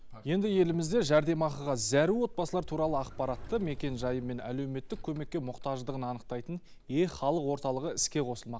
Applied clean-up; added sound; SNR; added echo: none; Sliding door; 13 dB; none.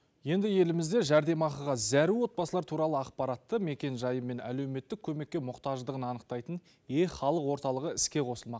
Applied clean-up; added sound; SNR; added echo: none; none; none; none.